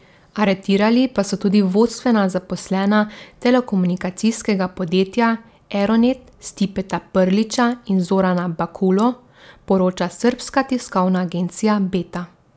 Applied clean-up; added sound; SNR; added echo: none; none; none; none.